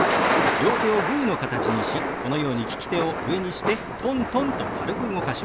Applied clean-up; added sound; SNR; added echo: none; Thunder / Rain; -1 dB; none.